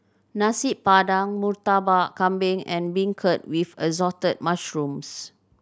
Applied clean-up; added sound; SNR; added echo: none; none; none; none.